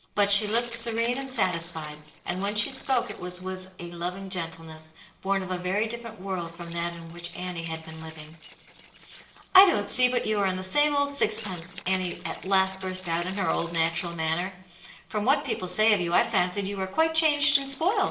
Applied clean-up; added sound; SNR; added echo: neural separator model SepFormer DNS4.